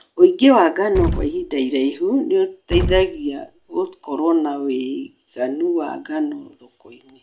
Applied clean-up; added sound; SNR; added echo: none; Explosion; 7 dB; none.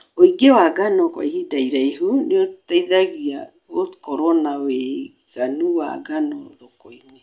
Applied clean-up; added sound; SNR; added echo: none; none; none; none.